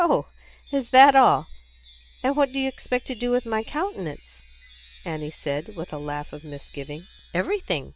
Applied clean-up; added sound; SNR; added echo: none; Wind chime; 16 dB; none.